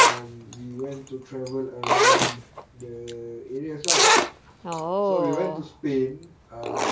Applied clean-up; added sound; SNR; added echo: none; Zipper (clothing); -5 dB; none.